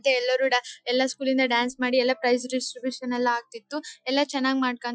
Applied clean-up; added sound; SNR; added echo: classical method Wiener filter.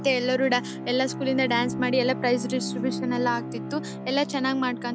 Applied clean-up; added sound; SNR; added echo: none; Bowed string instrument; 7 dB; none.